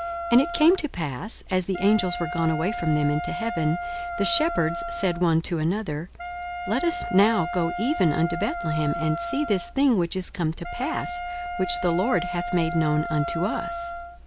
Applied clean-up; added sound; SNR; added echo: none; Wind instrument, woodwind instrument; 7 dB; none.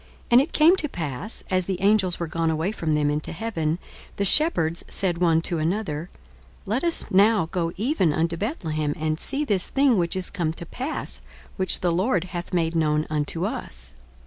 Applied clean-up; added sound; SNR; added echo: none; none; none; none.